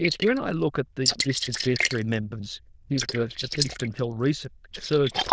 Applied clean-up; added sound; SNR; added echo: neural diffusion model UNIVERSE++.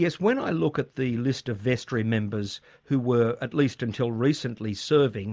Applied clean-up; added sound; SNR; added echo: none; none; none; none.